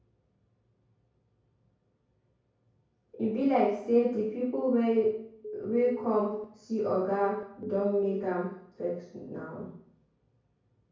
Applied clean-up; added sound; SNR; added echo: none; Telephone; 11 dB; reverberation time 0.6 s.